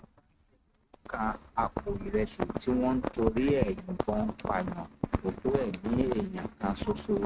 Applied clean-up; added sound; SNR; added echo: neural mask model RNNoise.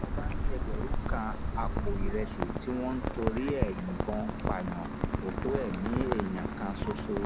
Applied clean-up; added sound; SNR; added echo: none; Rain; -3 dB; none.